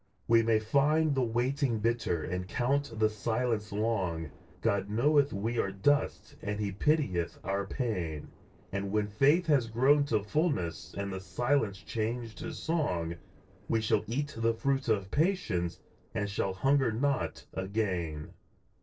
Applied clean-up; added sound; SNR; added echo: neural separator model SepFormer DNS4.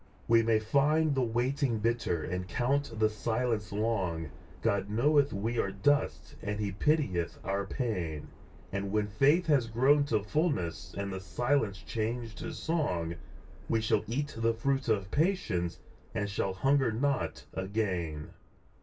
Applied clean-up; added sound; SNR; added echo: none; Subway, metro, underground; 17 dB; reverberation time 0.1 s.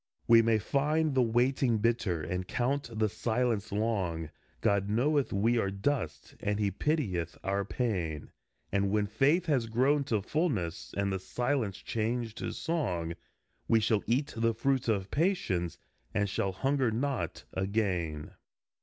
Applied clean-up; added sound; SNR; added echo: none; none; none; none.